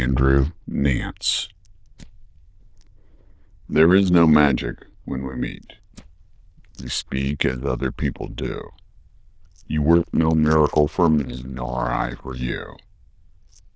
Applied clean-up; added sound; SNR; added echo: neural diffusion model UNIVERSE++.